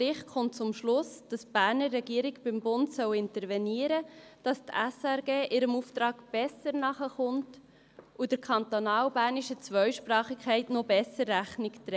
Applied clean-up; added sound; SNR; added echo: none; none; none; none.